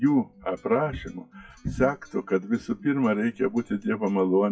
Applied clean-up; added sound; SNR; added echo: classical method WPE with log-MMSE.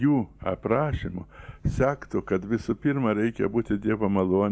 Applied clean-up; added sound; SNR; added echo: none; none; none; none.